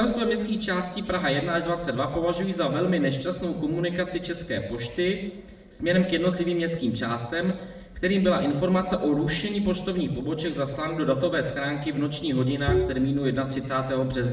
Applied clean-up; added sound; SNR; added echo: none; Bowed string instrument; 3 dB; reverberation time 0.8 s.